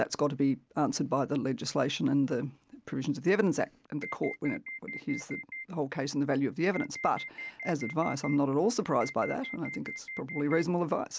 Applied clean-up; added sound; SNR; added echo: none; Alarm; 11 dB; none.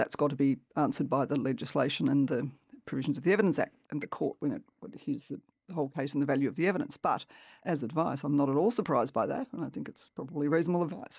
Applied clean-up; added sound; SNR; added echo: neural mask model DeepFilterNet 3.